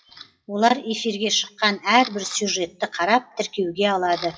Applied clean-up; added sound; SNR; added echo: classical method WPE with log-MMSE.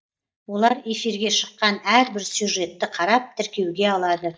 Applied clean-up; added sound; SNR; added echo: neural mask model DeepFilterNet 3.